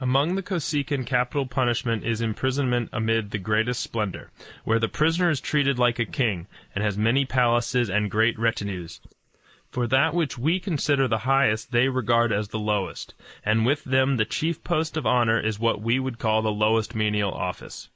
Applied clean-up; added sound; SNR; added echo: neural mask model Resemble Enhance denoiser.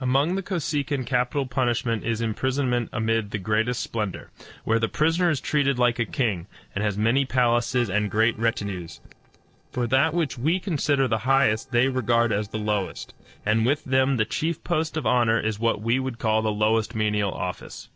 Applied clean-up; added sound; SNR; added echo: neural separator model SepFormer DNS4.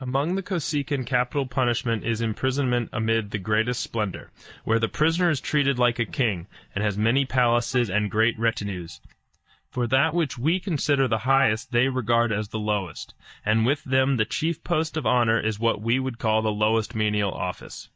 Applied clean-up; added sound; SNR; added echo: neural mask model DeepFilterNet 3.